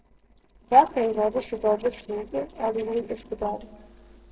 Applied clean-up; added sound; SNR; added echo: neural separator model SepFormer DNS4.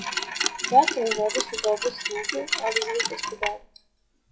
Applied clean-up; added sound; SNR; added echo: classical method WPE with log-MMSE.